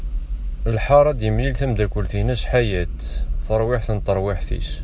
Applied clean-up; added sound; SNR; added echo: none; none; none; none.